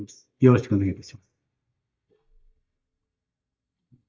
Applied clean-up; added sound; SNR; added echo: neural mask model DeepFilterNet 3.